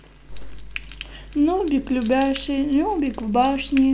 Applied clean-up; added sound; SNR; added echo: none; Frying (food); 20 dB; none.